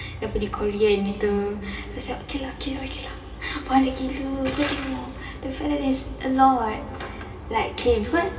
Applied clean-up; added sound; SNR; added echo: none; none; none; reverberation time 2.3 s.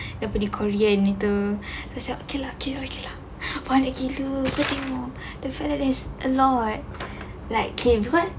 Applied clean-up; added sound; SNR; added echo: none; none; none; none.